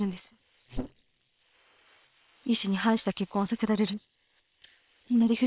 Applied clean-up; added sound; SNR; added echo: neural separator model SepFormer WHAM!.